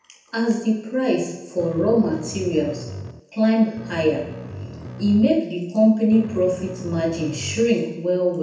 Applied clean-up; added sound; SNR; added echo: none; Bass guitar; 13 dB; reverberation time 0.9 s.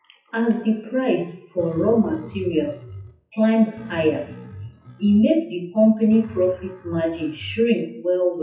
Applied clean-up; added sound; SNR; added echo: classical method WPE with log-MMSE.